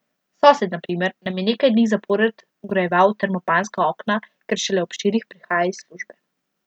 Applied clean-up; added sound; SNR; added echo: none; none; none; none.